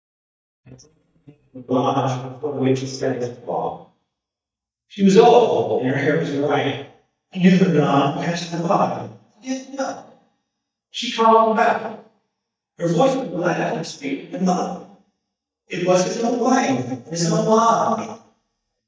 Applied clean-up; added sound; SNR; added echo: neural mask model DeepFilterNet 3.